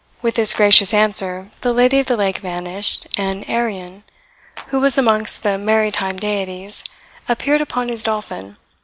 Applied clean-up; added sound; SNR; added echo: none; Clapping; 19 dB; none.